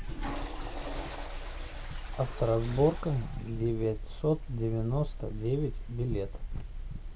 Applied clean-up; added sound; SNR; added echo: none; Toilet flush / Water; 15 dB; none.